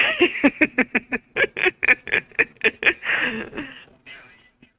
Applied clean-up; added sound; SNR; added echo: neural mask model RNNoise.